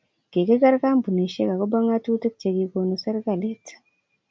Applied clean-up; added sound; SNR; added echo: none; none; none; none.